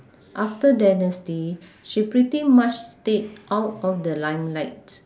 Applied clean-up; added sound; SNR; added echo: none; none; none; none.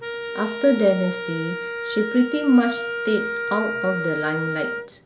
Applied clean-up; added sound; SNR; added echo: none; Wind instrument, woodwind instrument; 6 dB; none.